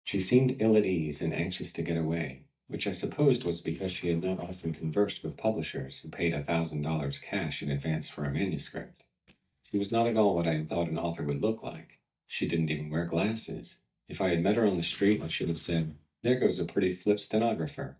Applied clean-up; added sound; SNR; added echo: neural mask model DeepFilterNet 3.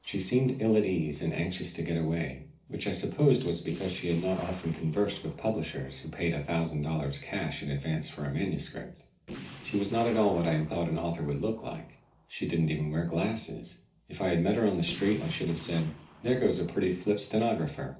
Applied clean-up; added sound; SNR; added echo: neural separator model SepFormer DNS4.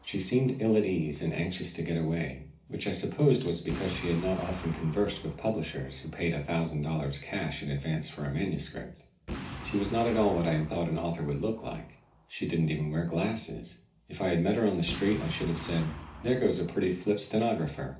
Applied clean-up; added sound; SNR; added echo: none; Boom; 16 dB; reverberation time 0.4 s.